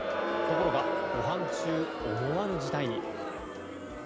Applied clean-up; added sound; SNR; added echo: none; Crowd; -3 dB; none.